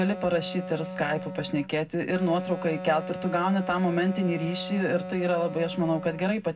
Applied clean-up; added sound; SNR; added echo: none; Wind instrument, woodwind instrument; 10 dB; reverberation time 0.3 s.